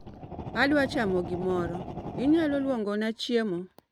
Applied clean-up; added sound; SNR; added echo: none; Fire; 11 dB; none.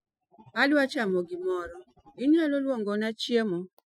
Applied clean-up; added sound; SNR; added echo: classical method Wiener filter.